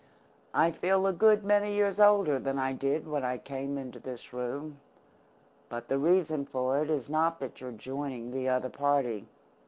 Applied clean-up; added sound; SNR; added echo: none; none; none; none.